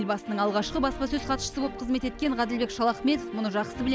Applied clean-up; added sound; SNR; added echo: none; Boom; 16 dB; none.